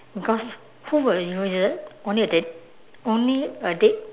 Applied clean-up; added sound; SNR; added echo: none; none; none; none.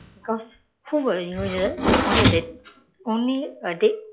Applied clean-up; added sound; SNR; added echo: classical method log-MMSE.